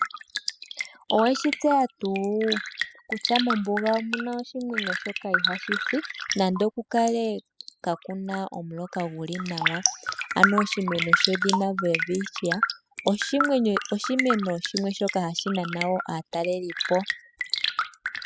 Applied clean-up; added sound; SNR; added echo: classical method spectral subtraction.